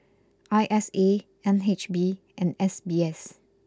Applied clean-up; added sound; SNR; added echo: none; none; none; none.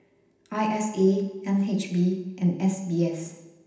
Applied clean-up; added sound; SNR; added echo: none; none; none; reverberation time 0.9 s.